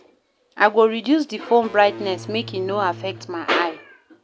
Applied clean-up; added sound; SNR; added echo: none; Electric guitar / Bass guitar; 16 dB; none.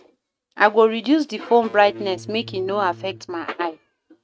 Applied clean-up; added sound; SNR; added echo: neural mask model RNNoise.